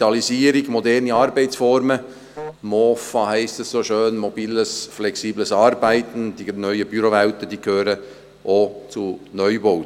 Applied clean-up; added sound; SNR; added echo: none; Wind instrument, woodwind instrument; 17 dB; none.